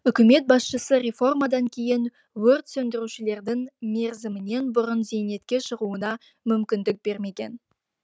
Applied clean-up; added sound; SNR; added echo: none; none; none; none.